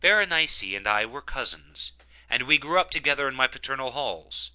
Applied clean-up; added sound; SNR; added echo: none; none; none; none.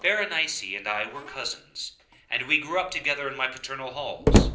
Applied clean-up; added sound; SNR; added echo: none; Slam; -1 dB; reverberation time 0.5 s.